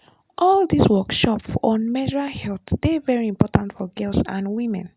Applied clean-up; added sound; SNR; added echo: none; none; none; none.